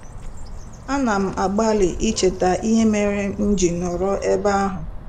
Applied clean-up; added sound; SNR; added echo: none; Bird; 11 dB; none.